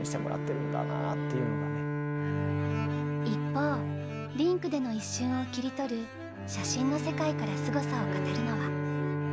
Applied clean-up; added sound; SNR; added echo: none; Bowed string instrument; 0 dB; none.